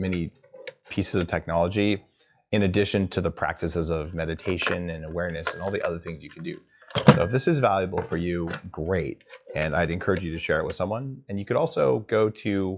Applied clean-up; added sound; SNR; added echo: classical method log-MMSE.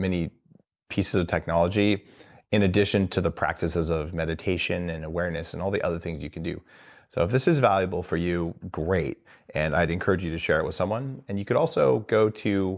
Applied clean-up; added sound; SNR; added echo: none; none; none; none.